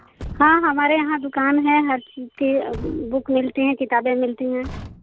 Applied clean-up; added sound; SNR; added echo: none; Truck; 18 dB; none.